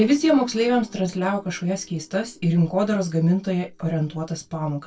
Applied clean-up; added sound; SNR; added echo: neural separator model SepFormer DNS4.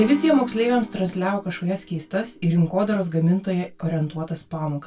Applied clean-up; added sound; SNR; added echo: none; Acoustic guitar / Strum; 18 dB; reverberation time 0.1 s.